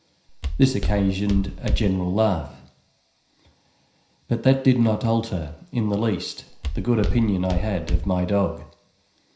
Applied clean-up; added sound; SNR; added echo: none; Walk, footsteps; 2 dB; reverberation time 0.5 s.